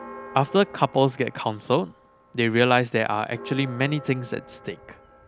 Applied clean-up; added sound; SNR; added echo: none; Church bell; 19 dB; none.